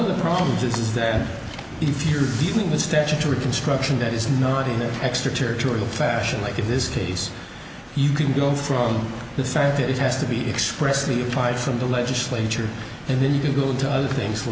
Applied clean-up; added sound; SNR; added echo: none; none; none; none.